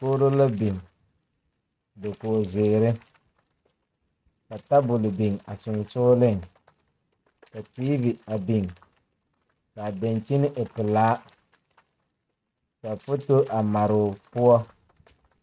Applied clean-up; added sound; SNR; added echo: neural mask model RNNoise.